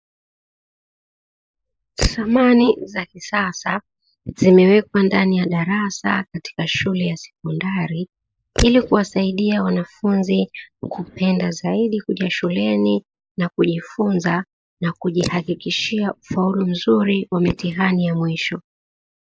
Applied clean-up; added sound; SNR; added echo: neural mask model Resemble Enhance denoiser.